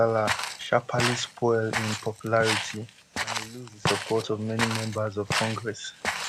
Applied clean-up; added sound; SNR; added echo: none; Walk, footsteps; 4 dB; none.